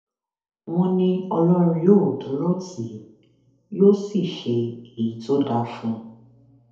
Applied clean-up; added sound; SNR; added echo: none; none; none; reverberation time 2.0 s.